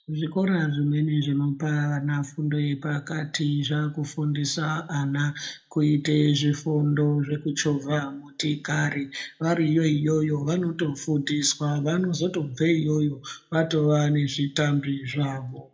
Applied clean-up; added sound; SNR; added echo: none; none; none; reverberation time 0.2 s.